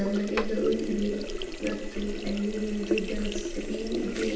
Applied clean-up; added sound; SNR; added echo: none; Sink (filling or washing); 4 dB; reverberation time 0.9 s.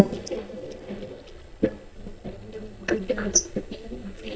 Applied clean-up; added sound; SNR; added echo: neural mask model DeepFilterNet 3.